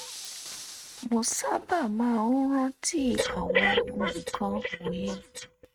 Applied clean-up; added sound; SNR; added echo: neural mask model RNNoise.